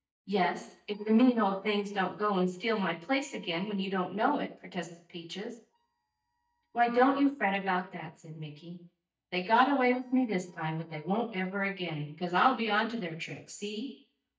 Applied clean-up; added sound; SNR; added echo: neural mask model DeepFilterNet 3.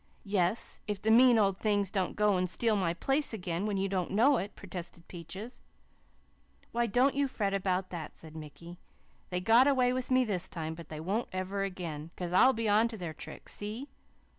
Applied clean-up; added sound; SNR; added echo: none; none; none; none.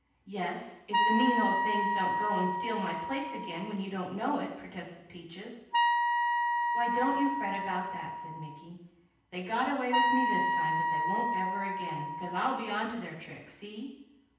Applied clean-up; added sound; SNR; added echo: none; Wind instrument, woodwind instrument; -4 dB; reverberation time 0.9 s.